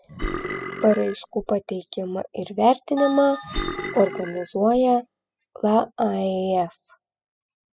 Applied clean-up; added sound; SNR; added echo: classical method spectral subtraction.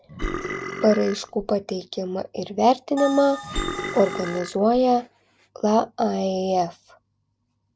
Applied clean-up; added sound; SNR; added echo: none; Bell + Burping, eructation; 8 dB; none.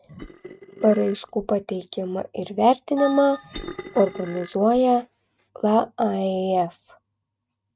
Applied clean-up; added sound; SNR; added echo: neural mask model RNNoise.